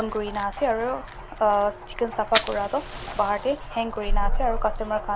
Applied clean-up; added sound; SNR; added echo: none; Fire; 3 dB; none.